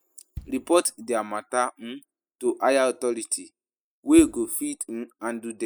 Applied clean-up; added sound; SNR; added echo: classical method spectral subtraction.